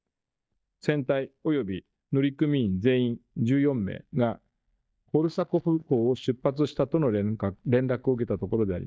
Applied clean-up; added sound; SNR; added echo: neural mask model DeepFilterNet 3.